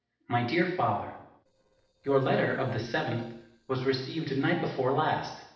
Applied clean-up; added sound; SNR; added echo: neural separator model SepFormer DNS4.